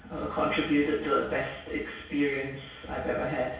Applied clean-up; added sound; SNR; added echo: none; none; none; reverberation time 0.6 s.